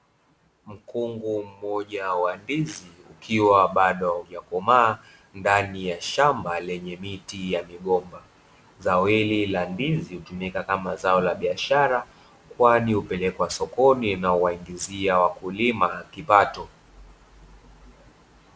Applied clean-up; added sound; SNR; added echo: none; none; none; none.